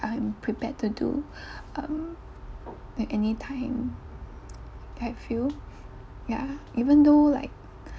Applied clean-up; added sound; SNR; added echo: none; none; none; none.